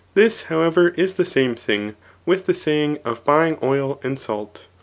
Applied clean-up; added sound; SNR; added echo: none; none; none; none.